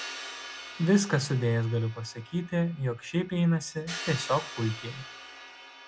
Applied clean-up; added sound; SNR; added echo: none; Crash cymbal; 13 dB; none.